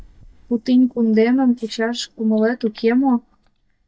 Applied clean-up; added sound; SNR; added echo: neural mask model DeepFilterNet 3.